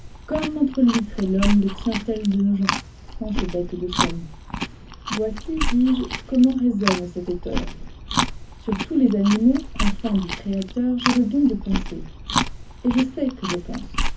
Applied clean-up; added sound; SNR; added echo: none; Chewing, mastication; 5 dB; reverberation time 0.3 s.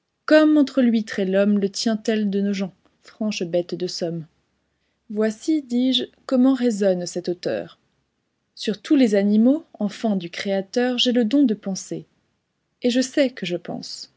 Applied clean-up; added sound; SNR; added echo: none; none; none; none.